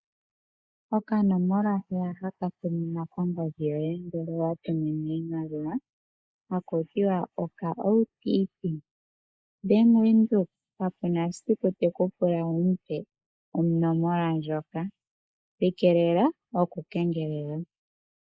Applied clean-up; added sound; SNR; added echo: neural mask model Resemble Enhance denoiser.